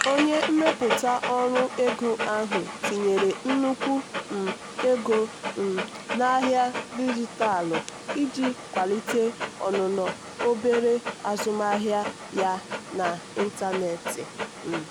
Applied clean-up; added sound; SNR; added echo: none; Dog; 6 dB; none.